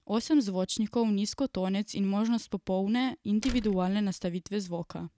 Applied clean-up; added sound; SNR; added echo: none; Slam; 12 dB; none.